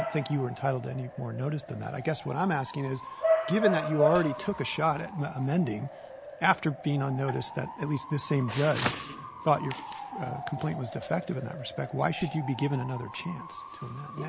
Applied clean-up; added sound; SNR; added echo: none; Tambourine + Bark / Motor vehicle (road) / Siren; 6 dB; none.